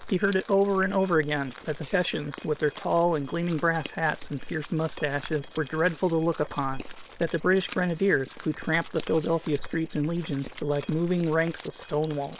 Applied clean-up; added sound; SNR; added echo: neural separator model SepFormer WHAM!.